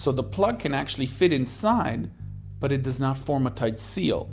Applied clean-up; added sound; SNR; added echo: none; Bass guitar; 14 dB; none.